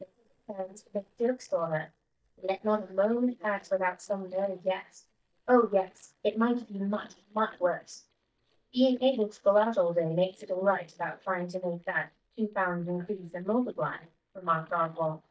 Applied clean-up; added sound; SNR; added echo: neural mask model DeepFilterNet 3.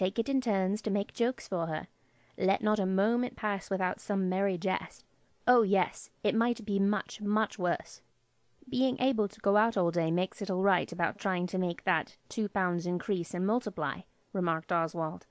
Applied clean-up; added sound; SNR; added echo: none; none; none; none.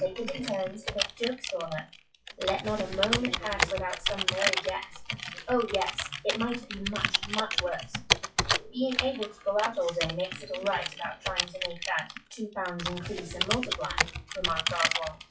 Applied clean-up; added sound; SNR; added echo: classical method WPE with log-MMSE.